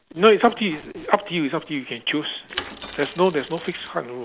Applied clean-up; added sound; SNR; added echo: none; Mechanisms / Bicycle; 14 dB; none.